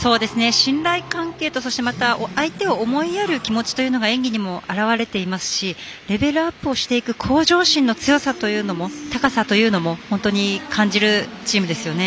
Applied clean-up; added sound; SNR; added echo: none; none; none; none.